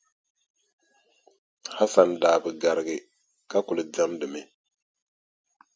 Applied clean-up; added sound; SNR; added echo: none; none; none; none.